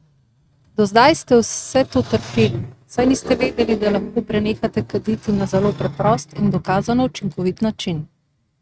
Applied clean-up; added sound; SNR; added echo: neural mask model RNNoise.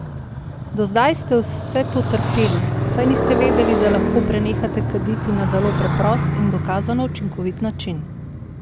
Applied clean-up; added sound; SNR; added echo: none; Motorcycle; 0 dB; none.